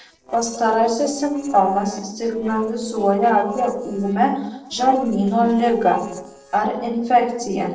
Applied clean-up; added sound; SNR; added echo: neural separator model SepFormer DNS4.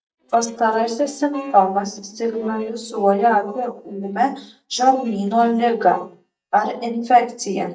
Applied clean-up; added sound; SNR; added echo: neural mask model DeepFilterNet 3.